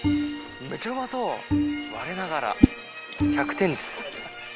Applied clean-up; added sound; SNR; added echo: none; Bowed string instrument + Whoosh, swoosh, swish; -3 dB; none.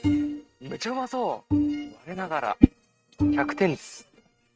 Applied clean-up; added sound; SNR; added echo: neural mask model RNNoise.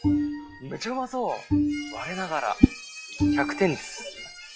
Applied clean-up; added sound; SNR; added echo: classical method log-MMSE.